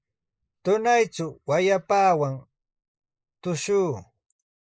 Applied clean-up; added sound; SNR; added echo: neural mask model Resemble Enhance denoiser.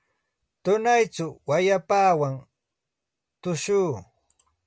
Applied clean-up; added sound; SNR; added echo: none; none; none; none.